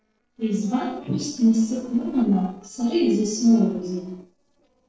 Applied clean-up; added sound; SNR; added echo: neural separator model SepFormer DNS4.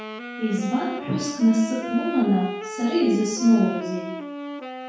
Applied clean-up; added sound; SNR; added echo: none; Wind instrument, woodwind instrument; 9 dB; reverberation time 0.6 s.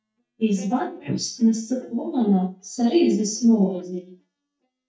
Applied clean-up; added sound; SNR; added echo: neural mask model DeepFilterNet 3.